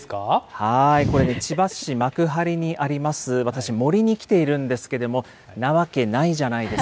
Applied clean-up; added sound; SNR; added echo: none; none; none; none.